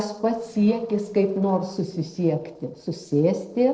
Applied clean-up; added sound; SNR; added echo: neural separator model SepFormer DNS4.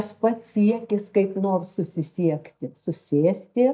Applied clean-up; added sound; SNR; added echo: neural mask model DeepFilterNet 3.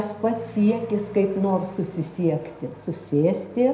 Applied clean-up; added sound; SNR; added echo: none; Accelerating, revving, vroom / Truck; 19 dB; reverberation time 0.5 s.